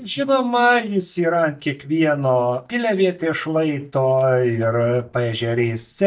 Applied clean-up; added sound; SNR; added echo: neural mask model DeepFilterNet 3.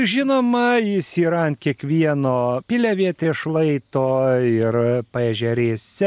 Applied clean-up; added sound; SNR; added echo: none; none; none; none.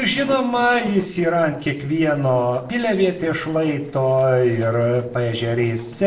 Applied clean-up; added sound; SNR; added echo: neural separator model SepFormer DNS4.